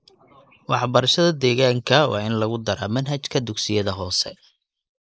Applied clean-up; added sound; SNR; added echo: neural mask model Resemble Enhance denoiser.